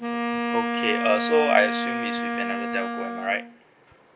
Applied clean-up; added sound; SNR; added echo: none; Wind instrument, woodwind instrument; 1 dB; none.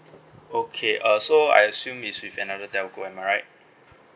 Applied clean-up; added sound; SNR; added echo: none; none; none; none.